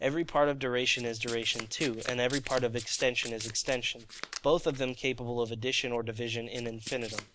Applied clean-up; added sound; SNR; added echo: none; Domestic sounds, home sounds; 14 dB; none.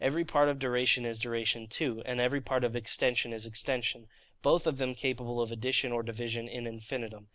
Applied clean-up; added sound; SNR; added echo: none; none; none; none.